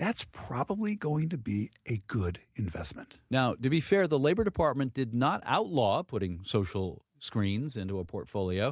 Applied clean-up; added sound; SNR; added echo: none; none; none; none.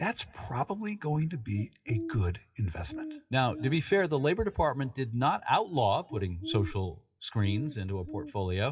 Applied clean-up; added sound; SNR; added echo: classical method WPE with log-MMSE.